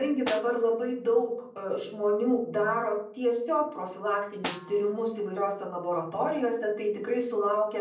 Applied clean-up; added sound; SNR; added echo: none; Snare drum; 13 dB; reverberation time 0.6 s.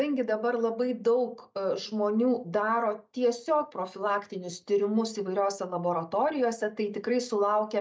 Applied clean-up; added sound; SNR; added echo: none; none; none; none.